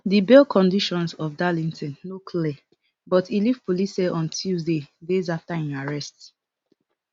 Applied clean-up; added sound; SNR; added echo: none; none; none; none.